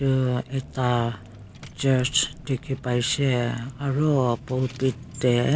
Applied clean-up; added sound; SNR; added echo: none; Engine / Car; 17 dB; none.